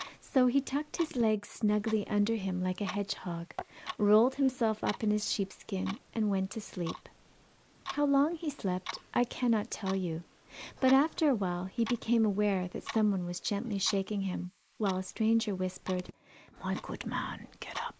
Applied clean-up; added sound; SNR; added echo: neural mask model Resemble Enhance denoiser.